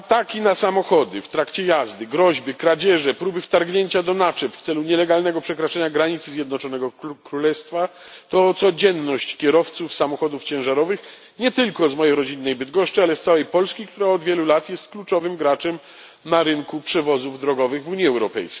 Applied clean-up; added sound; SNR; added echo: none; none; none; none.